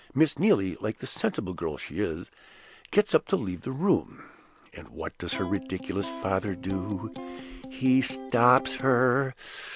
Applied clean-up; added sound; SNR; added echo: none; Electric guitar; 11 dB; none.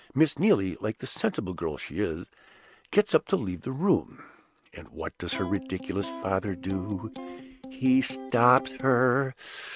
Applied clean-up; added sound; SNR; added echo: neural mask model RNNoise.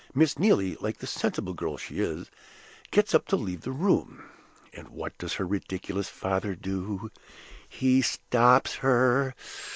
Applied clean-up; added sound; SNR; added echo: none; none; none; none.